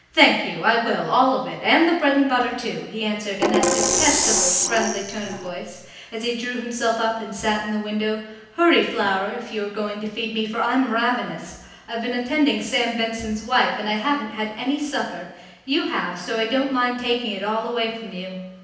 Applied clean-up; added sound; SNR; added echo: none; Percussion; -1 dB; reverberation time 0.9 s.